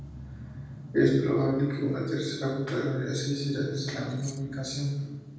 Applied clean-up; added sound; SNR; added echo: none; Keys jangling; 18 dB; reverberation time 1.2 s.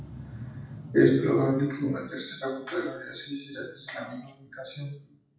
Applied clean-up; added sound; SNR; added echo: classical method WPE with log-MMSE.